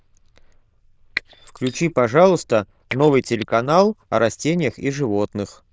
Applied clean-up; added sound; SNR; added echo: neural diffusion model UNIVERSE++.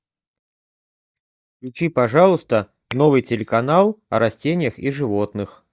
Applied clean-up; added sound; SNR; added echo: neural mask model DeepFilterNet 3.